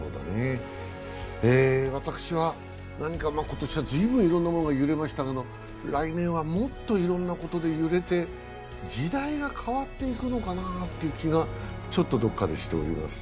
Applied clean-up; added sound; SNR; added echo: none; none; none; none.